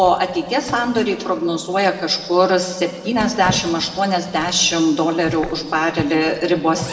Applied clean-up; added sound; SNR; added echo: none; Zipper (clothing); 16 dB; reverberation time 1.6 s.